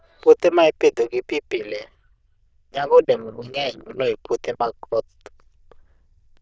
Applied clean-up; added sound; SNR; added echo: neural diffusion model UNIVERSE++.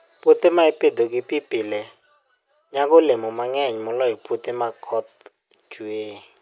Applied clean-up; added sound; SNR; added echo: none; none; none; none.